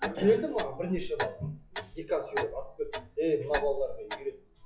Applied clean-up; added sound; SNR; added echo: classical method log-MMSE.